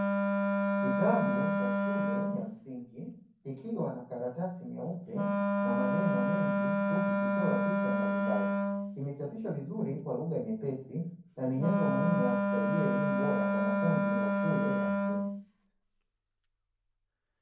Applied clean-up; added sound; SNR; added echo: none; Wind instrument, woodwind instrument; -4 dB; reverberation time 0.6 s.